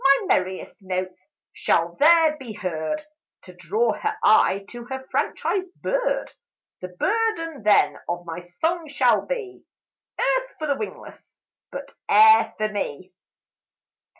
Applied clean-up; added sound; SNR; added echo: none; none; none; none.